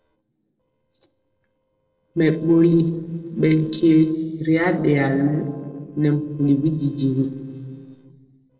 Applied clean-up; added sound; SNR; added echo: neural separator model SepFormer DNS4.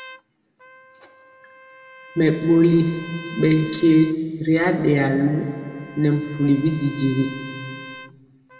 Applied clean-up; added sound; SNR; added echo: none; Trumpet; 20 dB; reverberation time 2.2 s.